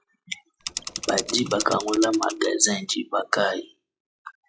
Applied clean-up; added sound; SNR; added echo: classical method log-MMSE.